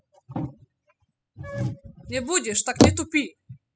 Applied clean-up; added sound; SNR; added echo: classical method spectral subtraction.